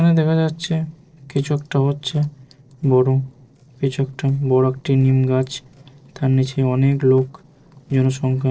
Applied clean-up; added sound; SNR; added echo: neural separator model SepFormer DNS4.